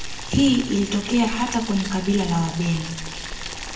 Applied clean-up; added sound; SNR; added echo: none; Boiling; 9 dB; reverberation time 0.7 s.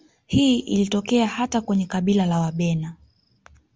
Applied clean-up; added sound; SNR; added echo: none; none; none; none.